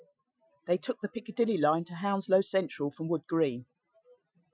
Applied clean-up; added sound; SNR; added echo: classical method Wiener filter.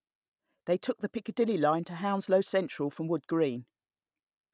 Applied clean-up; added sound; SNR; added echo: none; none; none; none.